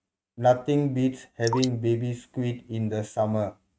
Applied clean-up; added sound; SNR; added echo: neural mask model RNNoise.